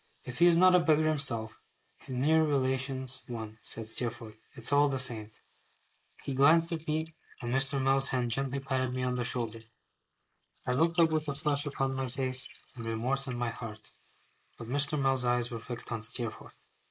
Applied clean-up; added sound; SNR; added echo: neural mask model Resemble Enhance denoiser.